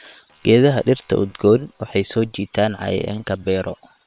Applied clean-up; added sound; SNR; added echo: neural separator model SepFormer WHAM!.